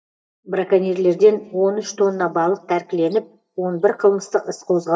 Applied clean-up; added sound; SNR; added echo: neural mask model DeepFilterNet 3.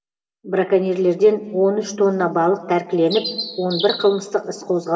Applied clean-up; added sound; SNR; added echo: none; Bird; 10 dB; reverberation time 1.8 s.